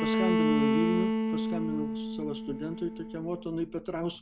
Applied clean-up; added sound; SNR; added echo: none; Bowed string instrument; -4 dB; none.